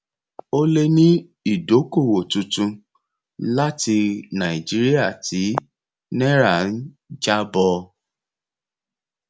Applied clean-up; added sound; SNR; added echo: none; none; none; none.